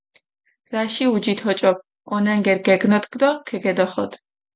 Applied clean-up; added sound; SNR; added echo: none; none; none; none.